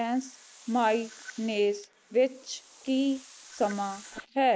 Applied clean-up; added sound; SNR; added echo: neural mask model Resemble Enhance denoiser.